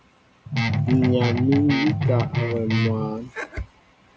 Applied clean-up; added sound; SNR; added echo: none; Guitar; -2 dB; none.